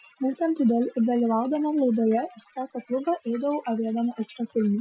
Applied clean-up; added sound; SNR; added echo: classical method Wiener filter.